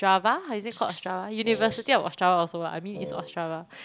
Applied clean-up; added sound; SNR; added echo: none; Wind instrument, woodwind instrument + Rattle (instrument); 12 dB; none.